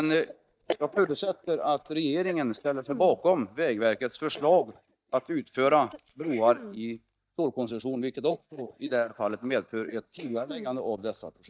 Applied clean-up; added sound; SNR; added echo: neural mask model DeepFilterNet 3.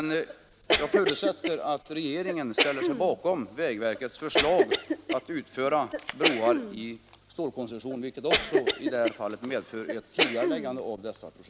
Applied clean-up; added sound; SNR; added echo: none; Cough; 1 dB; none.